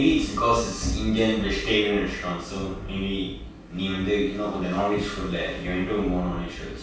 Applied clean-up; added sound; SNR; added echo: none; none; none; reverberation time 0.4 s.